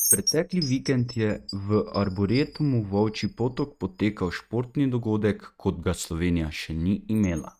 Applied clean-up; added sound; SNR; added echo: neural mask model RNNoise.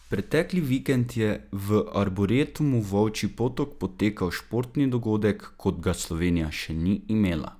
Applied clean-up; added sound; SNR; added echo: none; none; none; none.